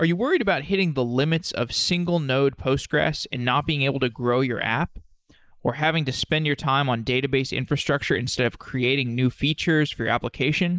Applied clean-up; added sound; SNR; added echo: neural mask model Resemble Enhance denoiser.